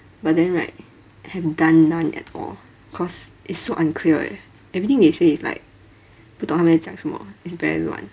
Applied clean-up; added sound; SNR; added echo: none; none; none; none.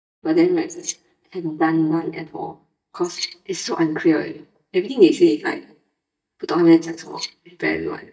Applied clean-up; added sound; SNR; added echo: neural mask model DeepFilterNet 3.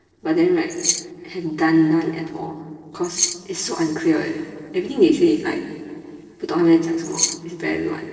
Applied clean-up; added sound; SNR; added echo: neural separator model SepFormer DNS4.